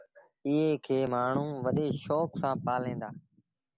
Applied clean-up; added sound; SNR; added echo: none; none; none; none.